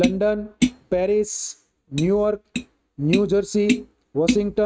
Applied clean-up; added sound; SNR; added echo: neural mask model RNNoise.